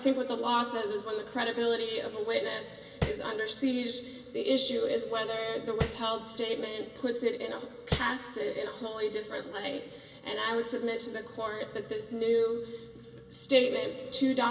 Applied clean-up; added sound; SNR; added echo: none; Tap; 4 dB; reverberation time 2.0 s.